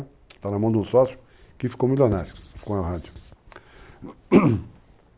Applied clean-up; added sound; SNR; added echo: none; Writing; 15 dB; none.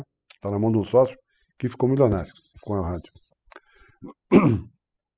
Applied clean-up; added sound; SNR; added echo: classical method spectral subtraction.